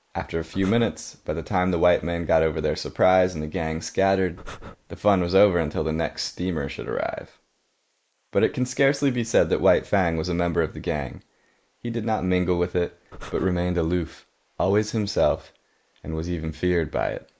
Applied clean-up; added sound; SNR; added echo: neural mask model Resemble Enhance denoiser.